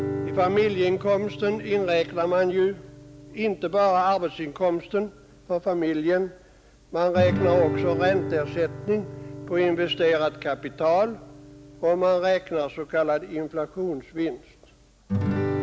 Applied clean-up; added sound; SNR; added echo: none; Guitar; 8 dB; none.